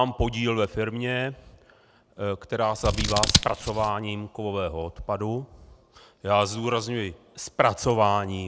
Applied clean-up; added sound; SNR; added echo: none; Scissors; -1 dB; none.